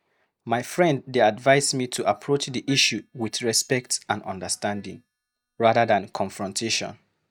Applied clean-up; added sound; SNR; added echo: neural mask model DeepFilterNet 3.